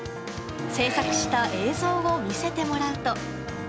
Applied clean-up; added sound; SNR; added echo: none; Accelerating, revving, vroom; 8 dB; none.